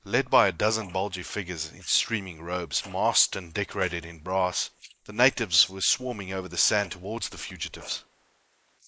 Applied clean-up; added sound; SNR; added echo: neural mask model Resemble Enhance denoiser.